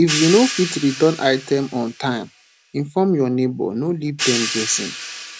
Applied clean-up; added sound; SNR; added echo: none; Hi-hat; 6 dB; none.